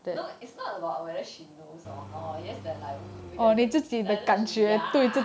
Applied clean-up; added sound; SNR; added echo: none; Engine; 17 dB; none.